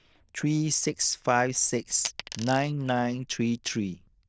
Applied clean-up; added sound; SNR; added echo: neural diffusion model UNIVERSE++.